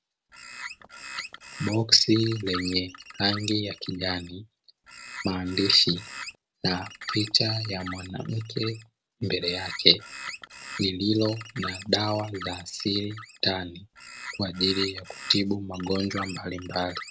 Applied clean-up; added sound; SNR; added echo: none; Bird; 13 dB; none.